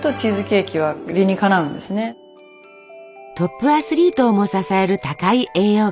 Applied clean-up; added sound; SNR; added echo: none; none; none; none.